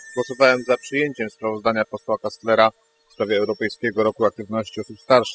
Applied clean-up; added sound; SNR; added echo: classical method spectral subtraction.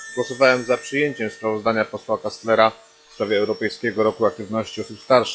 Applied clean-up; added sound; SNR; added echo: classical method log-MMSE.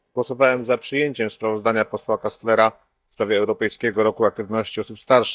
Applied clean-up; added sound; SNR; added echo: neural mask model DeepFilterNet 3.